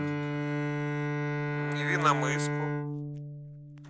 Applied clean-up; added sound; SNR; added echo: none; Bowed string instrument; -5 dB; none.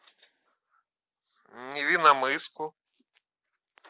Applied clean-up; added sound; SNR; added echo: none; none; none; none.